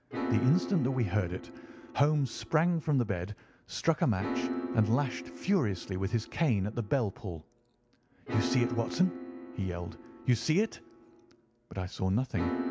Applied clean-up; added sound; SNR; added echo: none; Piano; 8 dB; none.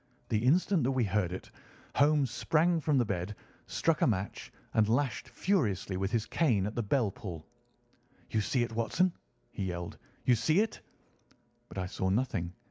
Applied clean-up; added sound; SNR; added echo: none; none; none; none.